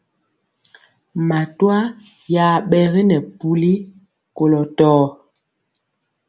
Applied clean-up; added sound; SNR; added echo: none; none; none; none.